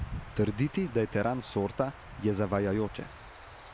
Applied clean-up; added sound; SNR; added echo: none; Stream / Chirp, tweet / Wind; 13 dB; none.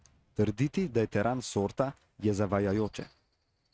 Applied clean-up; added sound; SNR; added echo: neural mask model RNNoise.